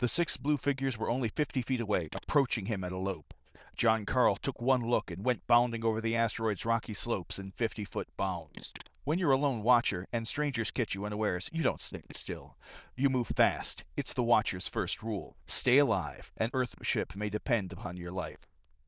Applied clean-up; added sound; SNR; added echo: neural diffusion model UNIVERSE++.